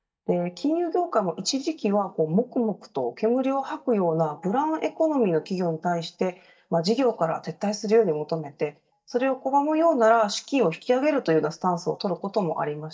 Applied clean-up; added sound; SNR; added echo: neural mask model DeepFilterNet 3.